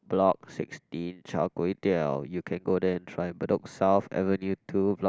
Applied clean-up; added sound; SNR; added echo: none; none; none; none.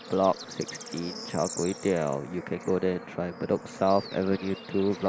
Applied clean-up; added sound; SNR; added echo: none; Bird / Insect / Frog; 13 dB; none.